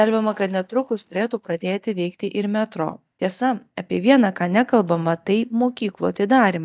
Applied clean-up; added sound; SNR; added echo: neural mask model DeepFilterNet 3.